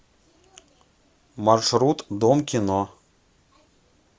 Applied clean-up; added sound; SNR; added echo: none; none; none; none.